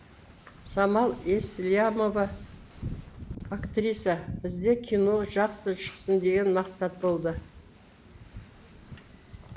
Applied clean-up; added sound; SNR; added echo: none; Wind / Ocean; 14 dB; none.